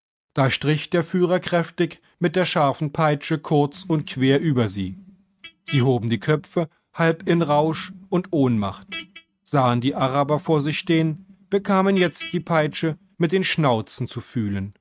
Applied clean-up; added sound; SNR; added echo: neural mask model RNNoise.